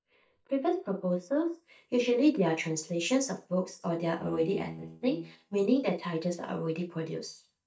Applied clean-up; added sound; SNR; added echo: neural mask model DeepFilterNet 3.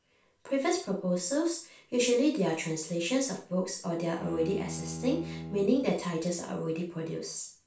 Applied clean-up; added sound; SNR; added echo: none; Bowed string instrument; 11 dB; reverberation time 0.3 s.